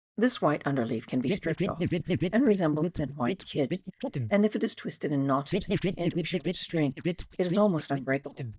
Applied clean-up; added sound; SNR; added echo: neural mask model DeepFilterNet 3.